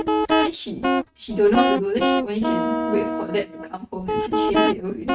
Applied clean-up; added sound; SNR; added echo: neural mask model RNNoise.